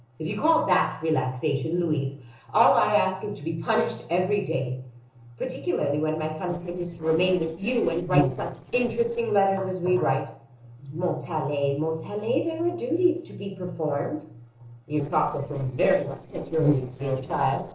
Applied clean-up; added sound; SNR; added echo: neural separator model SepFormer DNS4.